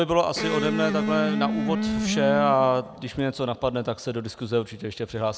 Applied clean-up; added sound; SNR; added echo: none; Electric guitar; 1 dB; none.